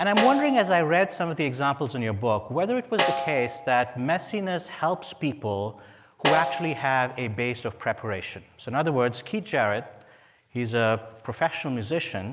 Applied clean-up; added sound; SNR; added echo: none; Snare drum; 6 dB; none.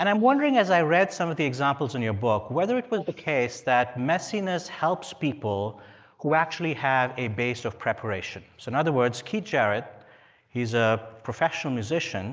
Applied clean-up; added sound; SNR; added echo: neural mask model Resemble Enhance denoiser.